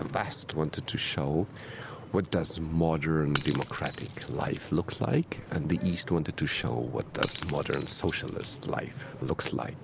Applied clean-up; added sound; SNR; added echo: none; Shatter / Crushing; 14 dB; none.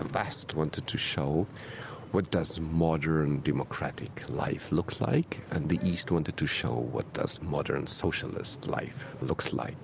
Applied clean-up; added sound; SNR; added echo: none; none; none; none.